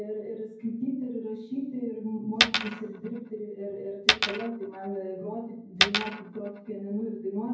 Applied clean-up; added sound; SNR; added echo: none; Coin (dropping); -5 dB; reverberation time 0.9 s.